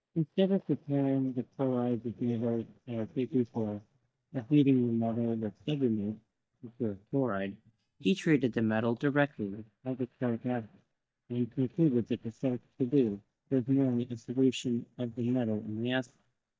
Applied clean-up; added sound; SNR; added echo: neural mask model DeepFilterNet 3.